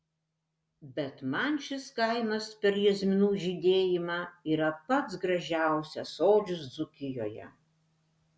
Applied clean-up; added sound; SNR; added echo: none; none; none; none.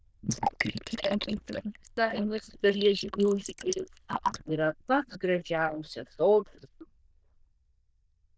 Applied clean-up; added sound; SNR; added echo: neural diffusion model UNIVERSE++.